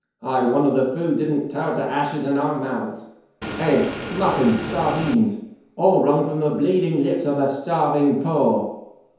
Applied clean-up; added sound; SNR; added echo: none; Motor vehicle (road) / Engine; 8 dB; reverberation time 0.9 s.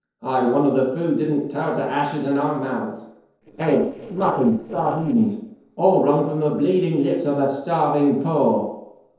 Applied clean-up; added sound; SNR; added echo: neural separator model SepFormer DNS4.